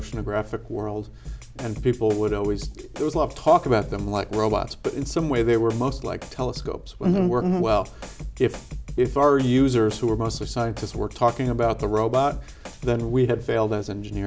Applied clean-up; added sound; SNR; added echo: none; Drum kit; 13 dB; none.